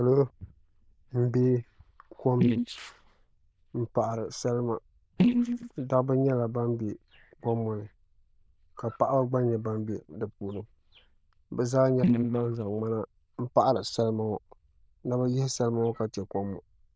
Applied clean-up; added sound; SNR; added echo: neural diffusion model UNIVERSE++.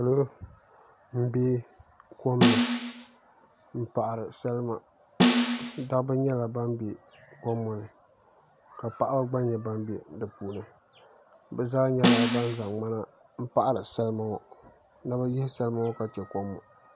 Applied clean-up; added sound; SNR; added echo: none; Snare drum; -4 dB; none.